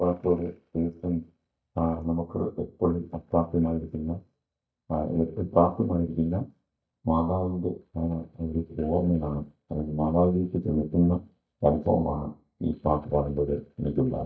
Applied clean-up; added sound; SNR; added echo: neural mask model DeepFilterNet 3.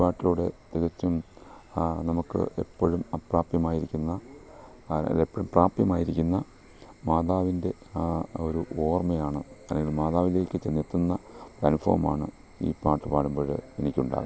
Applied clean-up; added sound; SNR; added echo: none; none; none; none.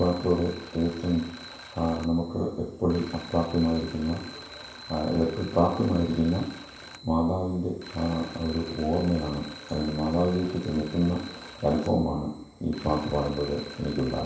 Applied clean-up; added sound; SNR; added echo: none; Alarm; 17 dB; reverberation time 0.7 s.